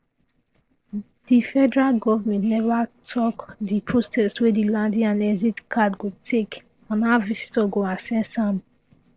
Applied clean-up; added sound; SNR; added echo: neural separator model SepFormer DNS4.